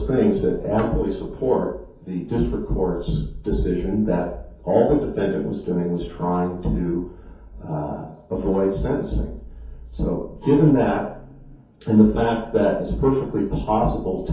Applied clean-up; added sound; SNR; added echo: none; Bowed string instrument; 20 dB; reverberation time 0.6 s.